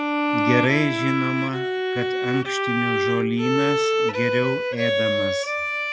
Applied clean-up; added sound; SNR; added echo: none; Bowed string instrument; -2 dB; none.